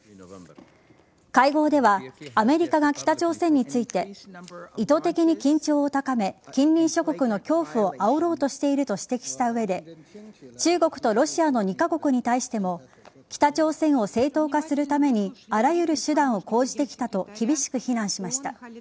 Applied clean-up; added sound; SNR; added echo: none; none; none; none.